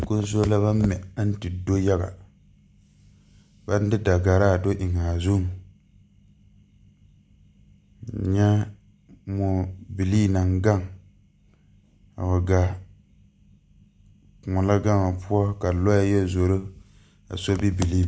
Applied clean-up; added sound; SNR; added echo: none; none; none; none.